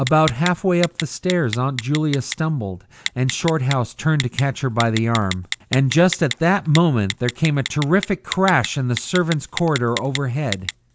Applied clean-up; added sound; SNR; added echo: none; Telephone; 12 dB; none.